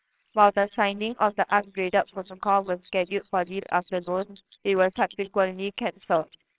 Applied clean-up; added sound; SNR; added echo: neural separator model SepFormer WHAMR!.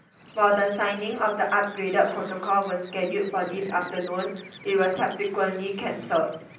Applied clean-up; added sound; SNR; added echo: none; Bird; 18 dB; reverberation time 0.6 s.